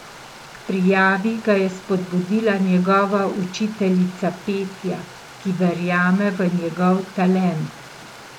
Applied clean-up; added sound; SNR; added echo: none; Stream; 19 dB; none.